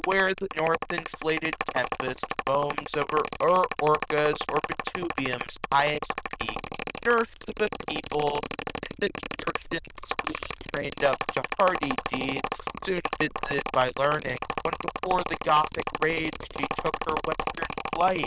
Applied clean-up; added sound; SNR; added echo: neural diffusion model UNIVERSE++.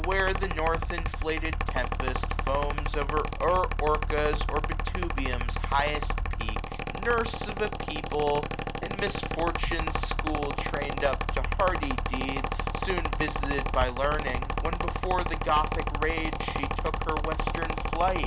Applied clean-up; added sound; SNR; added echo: none; Mechanical fan; -2 dB; none.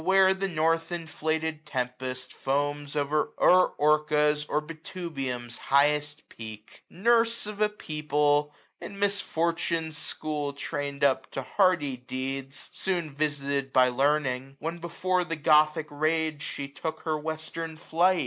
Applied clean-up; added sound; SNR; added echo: none; none; none; none.